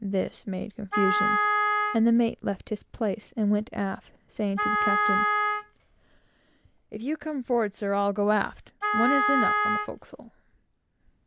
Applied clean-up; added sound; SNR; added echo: none; Wind instrument, woodwind instrument; -2 dB; none.